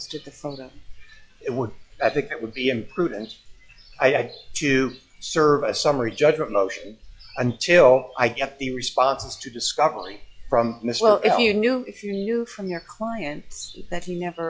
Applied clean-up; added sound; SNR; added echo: classical method log-MMSE.